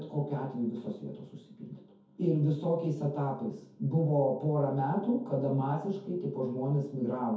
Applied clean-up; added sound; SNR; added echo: none; none; none; reverberation time 0.6 s.